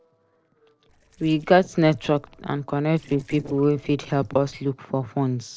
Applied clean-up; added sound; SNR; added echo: neural separator model SepFormer DNS4.